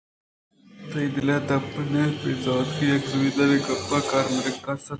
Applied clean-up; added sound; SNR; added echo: none; none; none; none.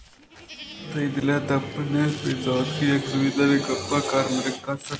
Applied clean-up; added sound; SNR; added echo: none; Tearing + Livestock, farm animals, working animals; 20 dB; none.